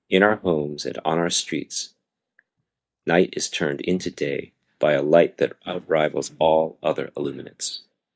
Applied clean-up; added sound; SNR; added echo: neural mask model DeepFilterNet 3.